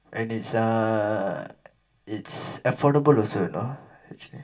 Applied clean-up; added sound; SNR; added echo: none; none; none; reverberation time 0.2 s.